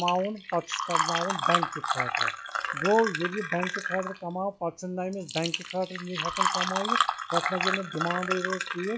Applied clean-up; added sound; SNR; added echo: classical method log-MMSE.